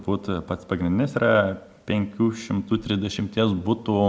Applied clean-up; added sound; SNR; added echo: none; none; none; none.